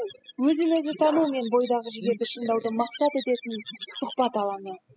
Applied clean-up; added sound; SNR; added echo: classical method spectral subtraction.